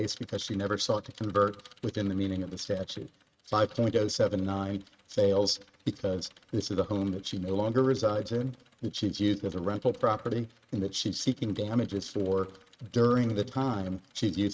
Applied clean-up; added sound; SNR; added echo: neural mask model RNNoise.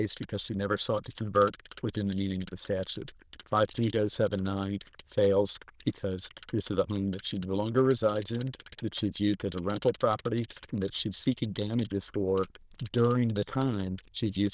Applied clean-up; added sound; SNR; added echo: neural diffusion model UNIVERSE++.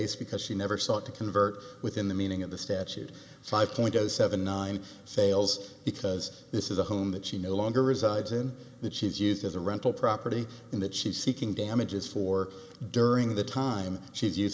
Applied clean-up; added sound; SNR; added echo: none; none; none; none.